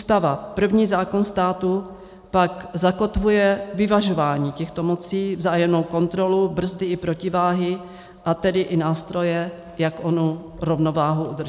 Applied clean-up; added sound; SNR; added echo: none; none; none; none.